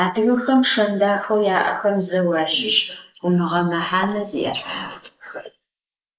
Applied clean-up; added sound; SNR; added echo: neural mask model Resemble Enhance denoiser.